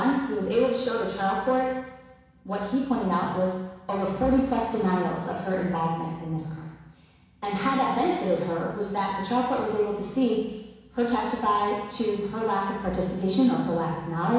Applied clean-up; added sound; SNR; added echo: none; none; none; reverberation time 1.1 s.